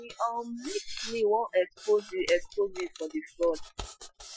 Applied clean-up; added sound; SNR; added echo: classical method Wiener filter.